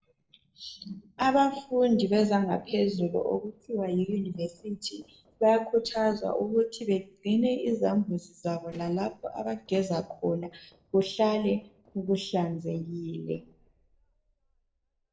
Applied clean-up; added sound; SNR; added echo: neural separator model SepFormer DNS4.